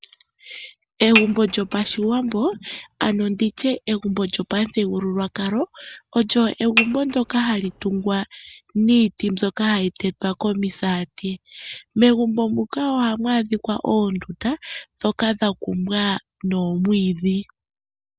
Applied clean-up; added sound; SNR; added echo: none; Dishes, pots, and pans / Chink, clink; 5 dB; none.